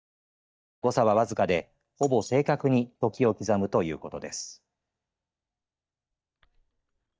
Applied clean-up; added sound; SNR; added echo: neural mask model DeepFilterNet 3.